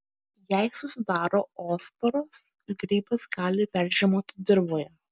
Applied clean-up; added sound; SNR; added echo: none; none; none; none.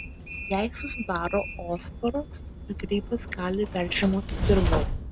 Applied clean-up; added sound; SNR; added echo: none; Train; 2 dB; none.